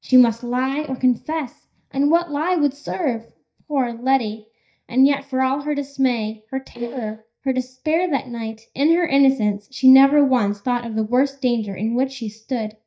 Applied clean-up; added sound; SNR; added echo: neural mask model DeepFilterNet 3.